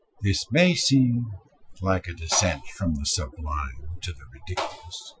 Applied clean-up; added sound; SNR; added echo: classical method Wiener filter.